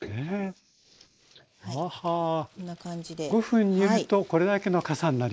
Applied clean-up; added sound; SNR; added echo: neural mask model Resemble Enhance denoiser.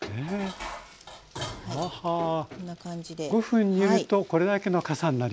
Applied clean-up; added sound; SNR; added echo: none; Dishes, pots, and pans; 15 dB; none.